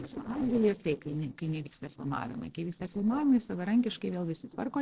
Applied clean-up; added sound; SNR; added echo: neural separator model SepFormer DNS4.